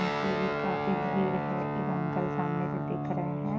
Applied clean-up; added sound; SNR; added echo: none; Guitar; -1 dB; none.